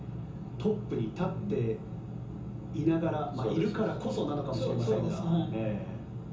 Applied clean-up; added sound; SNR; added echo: none; none; none; reverberation time 0.6 s.